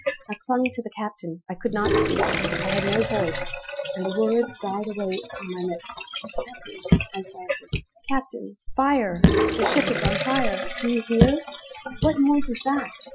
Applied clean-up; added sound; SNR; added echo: classical method Wiener filter.